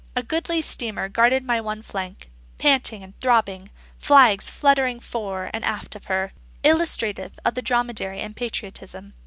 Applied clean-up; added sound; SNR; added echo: none; none; none; none.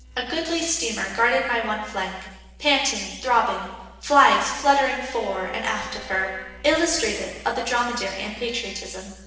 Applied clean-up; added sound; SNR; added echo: neural separator model SepFormer DNS4.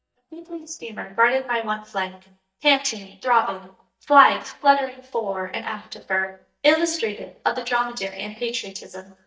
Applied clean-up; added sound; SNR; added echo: neural mask model DeepFilterNet 3.